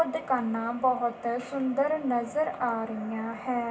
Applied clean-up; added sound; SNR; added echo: none; none; none; reverberation time 0.2 s.